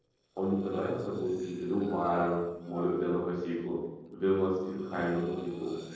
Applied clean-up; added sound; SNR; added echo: neural separator model SepFormer DNS4.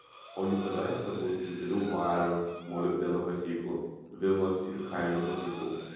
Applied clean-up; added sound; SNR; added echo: none; Breathing; 14 dB; reverberation time 1.3 s.